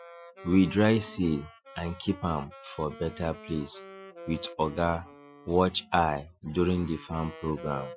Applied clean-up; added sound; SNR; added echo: classical method Wiener filter.